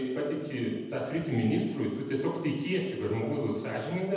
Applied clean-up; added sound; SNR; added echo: none; none; none; reverberation time 1.0 s.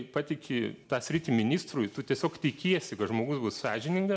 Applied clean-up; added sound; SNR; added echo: none; none; none; none.